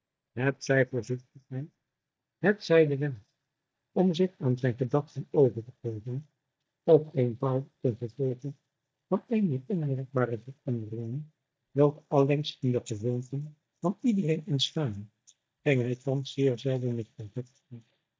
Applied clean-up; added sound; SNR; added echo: neural mask model DeepFilterNet 3.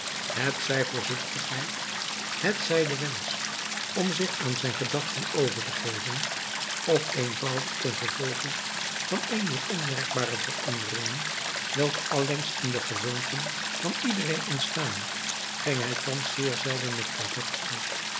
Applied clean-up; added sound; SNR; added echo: none; Stream; -1 dB; none.